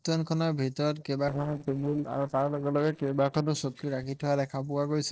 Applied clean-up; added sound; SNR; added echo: neural separator model SepFormer DNS4.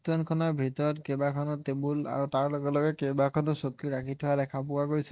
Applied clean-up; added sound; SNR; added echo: none; none; none; none.